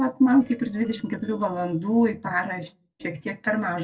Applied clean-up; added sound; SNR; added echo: neural separator model SepFormer DNS4.